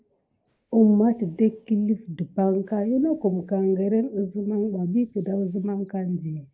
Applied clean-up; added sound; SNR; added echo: neural mask model Resemble Enhance denoiser.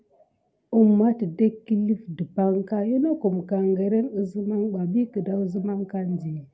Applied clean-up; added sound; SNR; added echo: none; none; none; none.